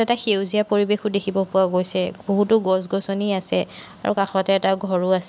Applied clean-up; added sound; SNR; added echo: none; none; none; none.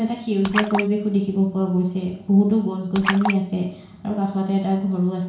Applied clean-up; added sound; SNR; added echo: none; Splash, splatter; 10 dB; reverberation time 0.6 s.